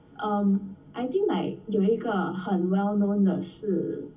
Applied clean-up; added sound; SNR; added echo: none; none; none; reverberation time 0.3 s.